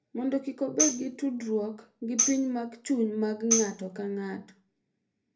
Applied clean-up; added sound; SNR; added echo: none; Tambourine; 3 dB; reverberation time 0.3 s.